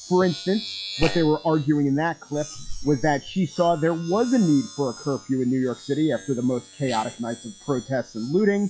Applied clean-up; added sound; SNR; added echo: classical method log-MMSE.